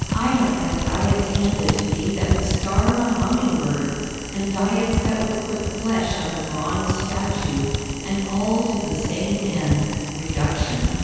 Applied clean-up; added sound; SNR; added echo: none; Typing; 3 dB; reverberation time 2.1 s.